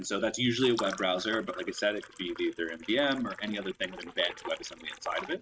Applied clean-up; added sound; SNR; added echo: neural mask model RNNoise.